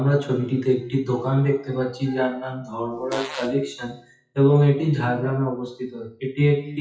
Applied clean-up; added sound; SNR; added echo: classical method WPE with log-MMSE.